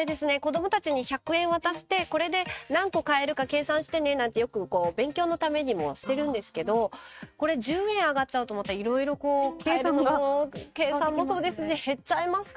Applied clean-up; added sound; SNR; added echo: neural mask model RNNoise.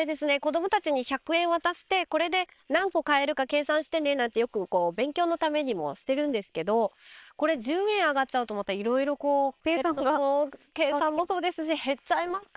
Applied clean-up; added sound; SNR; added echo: neural separator model SepFormer WHAM!.